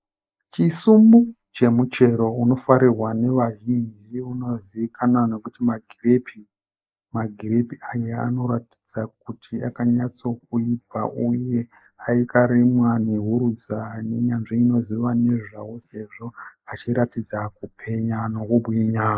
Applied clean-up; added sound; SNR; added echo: neural mask model Resemble Enhance denoiser.